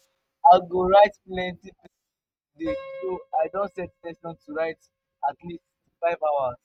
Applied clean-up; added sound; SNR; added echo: neural mask model RNNoise.